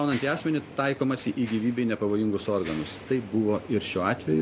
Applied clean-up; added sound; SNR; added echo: none; Mechanisms; 20 dB; none.